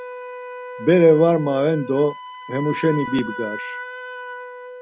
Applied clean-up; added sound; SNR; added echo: none; Wind instrument, woodwind instrument; 12 dB; none.